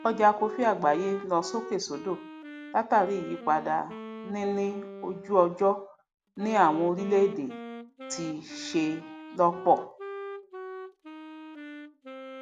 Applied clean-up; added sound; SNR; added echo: none; Wind instrument, woodwind instrument; 13 dB; none.